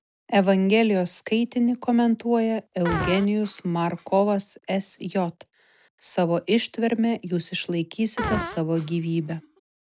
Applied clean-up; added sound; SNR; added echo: none; Fart; 11 dB; none.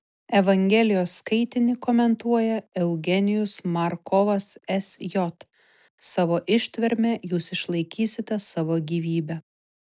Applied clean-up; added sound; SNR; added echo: none; none; none; none.